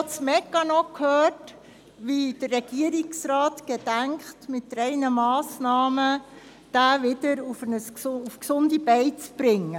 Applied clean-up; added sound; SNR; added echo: none; none; none; none.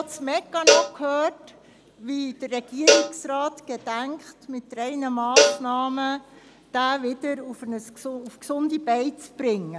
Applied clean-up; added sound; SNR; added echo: none; Cowbell; -3 dB; none.